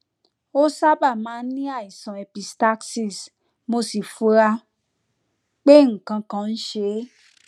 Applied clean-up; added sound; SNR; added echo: none; none; none; none.